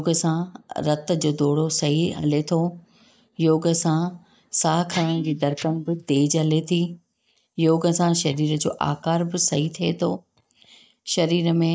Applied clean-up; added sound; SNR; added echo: neural mask model DeepFilterNet 3.